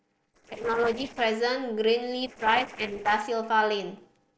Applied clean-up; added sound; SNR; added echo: neural separator model SepFormer DNS4.